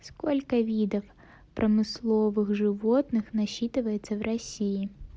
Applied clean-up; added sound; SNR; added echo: none; none; none; none.